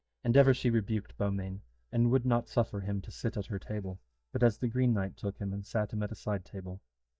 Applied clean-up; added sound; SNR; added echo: neural mask model DeepFilterNet 3.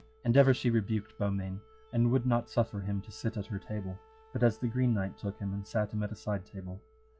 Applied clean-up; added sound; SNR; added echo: classical method log-MMSE.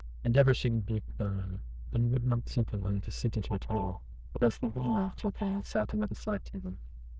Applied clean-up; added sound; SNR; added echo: neural diffusion model UNIVERSE++.